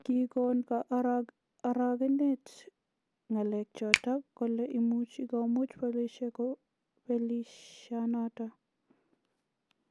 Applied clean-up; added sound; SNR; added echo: none; Finger snapping; 5 dB; none.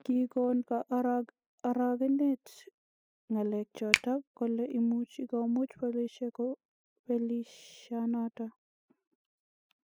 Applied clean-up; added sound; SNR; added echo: classical method spectral subtraction.